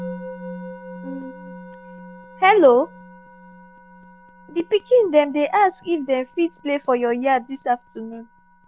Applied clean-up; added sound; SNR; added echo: none; Musical instrument; 18 dB; none.